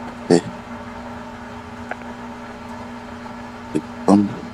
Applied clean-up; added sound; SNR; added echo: none; Engine; 9 dB; none.